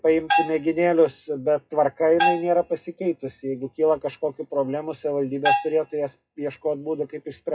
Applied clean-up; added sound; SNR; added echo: classical method WPE with log-MMSE.